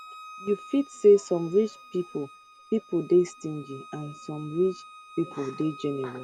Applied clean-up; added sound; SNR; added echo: none; Bowed string instrument; 19 dB; none.